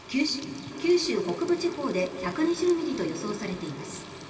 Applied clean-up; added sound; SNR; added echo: none; Sink (filling or washing) / Water tap, faucet; 18 dB; reverberation time 2.6 s.